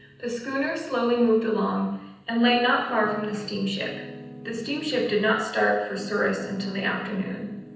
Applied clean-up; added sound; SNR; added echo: none; Piano; 17 dB; reverberation time 0.9 s.